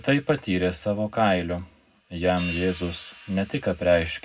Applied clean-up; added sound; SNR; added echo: none; Hi-hat; 19 dB; reverberation time 0.3 s.